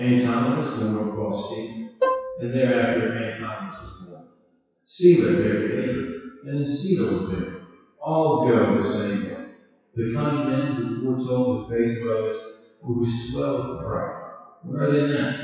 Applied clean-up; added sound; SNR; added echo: classical method WPE with log-MMSE.